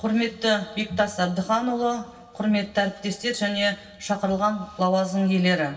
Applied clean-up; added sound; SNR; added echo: none; none; none; reverberation time 0.2 s.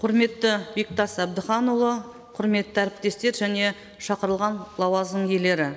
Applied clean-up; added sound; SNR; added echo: none; none; none; none.